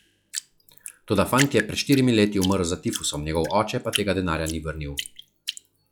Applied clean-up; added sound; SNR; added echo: classical method log-MMSE.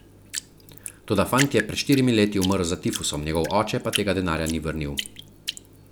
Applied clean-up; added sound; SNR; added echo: none; Drip; 11 dB; none.